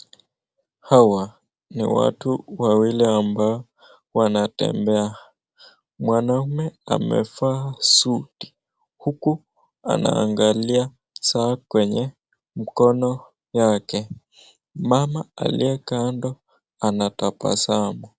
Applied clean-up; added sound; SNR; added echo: none; none; none; none.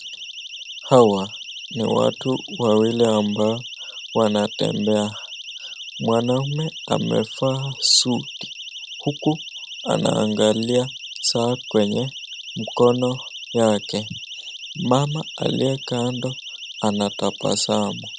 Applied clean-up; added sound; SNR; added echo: none; Siren; 13 dB; none.